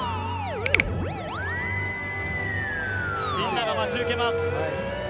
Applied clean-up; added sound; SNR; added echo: none; Finger snapping + Musical instrument; -2 dB; none.